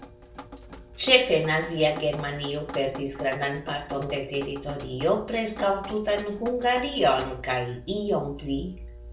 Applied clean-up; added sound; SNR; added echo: none; Drip; 15 dB; reverberation time 0.3 s.